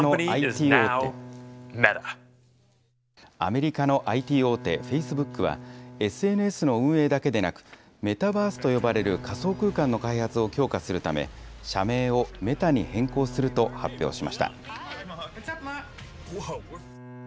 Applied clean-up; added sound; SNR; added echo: none; Bowed string instrument; 17 dB; none.